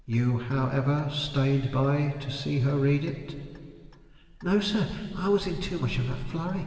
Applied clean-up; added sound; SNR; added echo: neural separator model SepFormer DNS4.